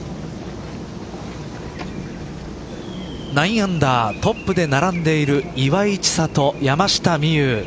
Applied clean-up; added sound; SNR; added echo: none; none; none; none.